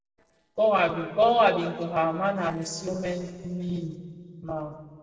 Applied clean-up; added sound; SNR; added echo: neural separator model SepFormer DNS4.